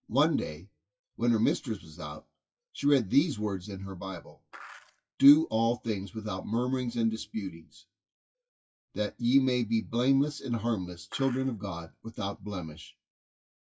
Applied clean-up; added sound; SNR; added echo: classical method WPE with log-MMSE.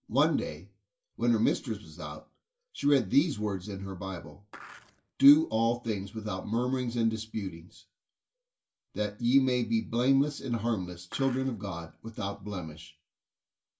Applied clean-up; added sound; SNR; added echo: none; Skateboard; 18 dB; reverberation time 0.2 s.